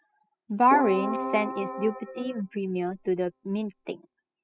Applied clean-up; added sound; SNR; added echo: classical method spectral subtraction.